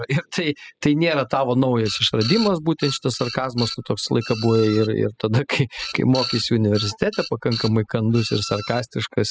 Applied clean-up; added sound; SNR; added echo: classical method spectral subtraction.